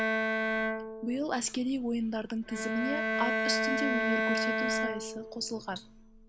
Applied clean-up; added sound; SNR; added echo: none; Bowed string instrument; -2 dB; none.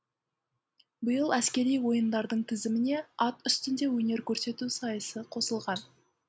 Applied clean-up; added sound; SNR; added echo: none; none; none; none.